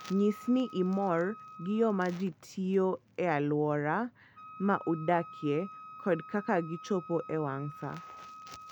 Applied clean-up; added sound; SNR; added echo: none; Wind instrument, woodwind instrument; 17 dB; none.